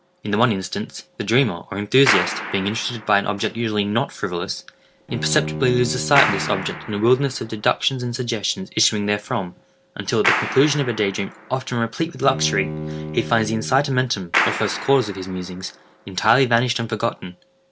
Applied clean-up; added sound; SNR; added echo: none; Clapping + Bowed string instrument; 8 dB; none.